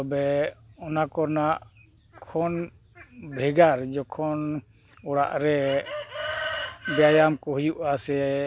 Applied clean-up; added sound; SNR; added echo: none; none; none; none.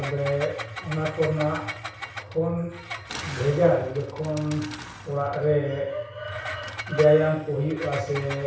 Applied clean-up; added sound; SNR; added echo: none; Engine; 13 dB; reverberation time 0.6 s.